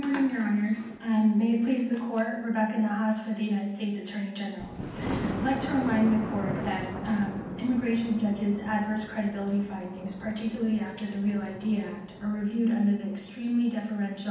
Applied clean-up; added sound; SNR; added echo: none; Thunder; 11 dB; reverberation time 0.9 s.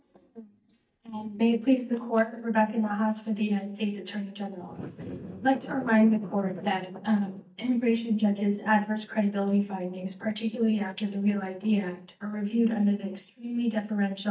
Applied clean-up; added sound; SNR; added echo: neural mask model DeepFilterNet 3.